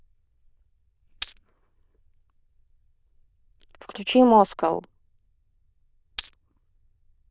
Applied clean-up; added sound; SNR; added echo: neural diffusion model UNIVERSE++.